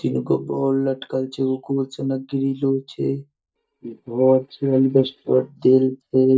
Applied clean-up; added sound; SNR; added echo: neural mask model DeepFilterNet 3.